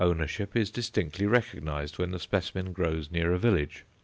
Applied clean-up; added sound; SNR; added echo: none; none; none; none.